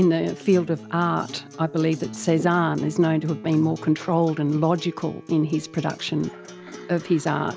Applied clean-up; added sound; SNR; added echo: none; Acoustic guitar; 17 dB; none.